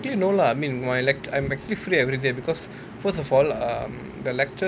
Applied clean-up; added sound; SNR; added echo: none; none; none; none.